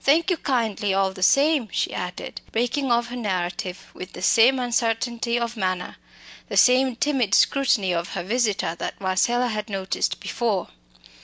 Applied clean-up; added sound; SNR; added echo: none; none; none; none.